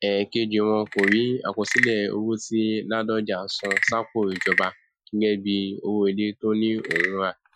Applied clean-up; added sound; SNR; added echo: classical method Wiener filter.